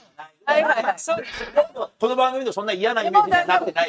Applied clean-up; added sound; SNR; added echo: neural mask model RNNoise.